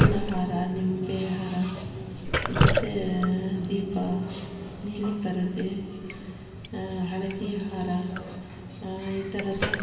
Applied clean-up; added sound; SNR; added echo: none; Drip; 1 dB; reverberation time 2.6 s.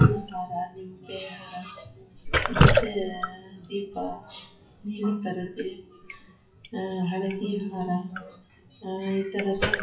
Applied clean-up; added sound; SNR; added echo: classical method WPE with log-MMSE.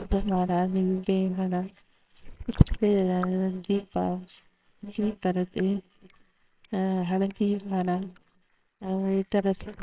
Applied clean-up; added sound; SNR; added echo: neural separator model SepFormer WHAMR!.